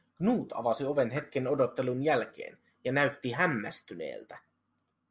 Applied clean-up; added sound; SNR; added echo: none; none; none; none.